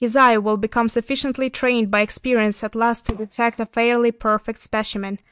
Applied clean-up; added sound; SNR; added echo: neural mask model DeepFilterNet 3.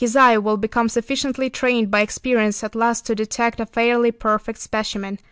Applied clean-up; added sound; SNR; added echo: none; none; none; none.